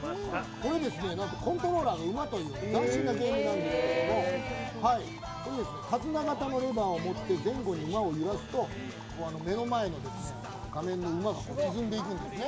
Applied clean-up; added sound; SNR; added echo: none; Keyboard (musical); 14 dB; none.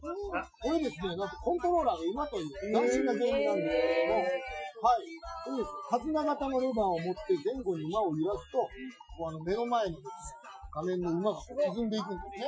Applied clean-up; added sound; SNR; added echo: classical method Wiener filter.